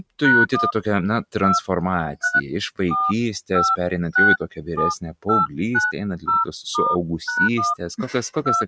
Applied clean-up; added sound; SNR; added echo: neural mask model RNNoise.